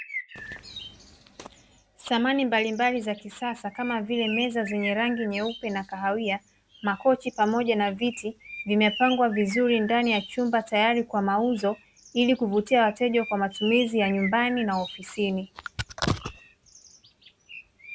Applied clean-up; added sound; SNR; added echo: none; Bird; 15 dB; none.